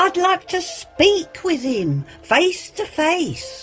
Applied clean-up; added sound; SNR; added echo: none; none; none; none.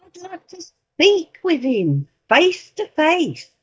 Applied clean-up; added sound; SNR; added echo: neural mask model DeepFilterNet 3.